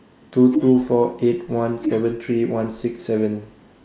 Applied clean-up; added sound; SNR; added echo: neural mask model Resemble Enhance denoiser.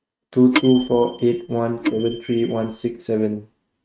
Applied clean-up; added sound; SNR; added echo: neural mask model RNNoise.